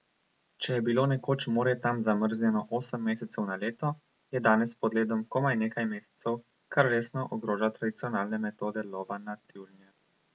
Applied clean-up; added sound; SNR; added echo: none; none; none; none.